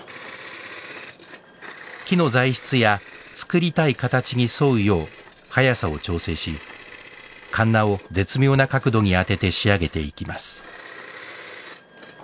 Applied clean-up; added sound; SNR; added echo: none; none; none; none.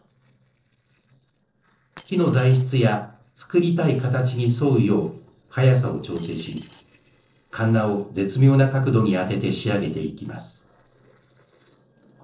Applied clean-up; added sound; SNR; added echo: neural separator model SepFormer DNS4.